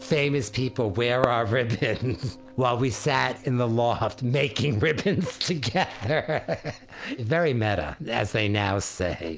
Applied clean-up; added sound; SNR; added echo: none; none; none; none.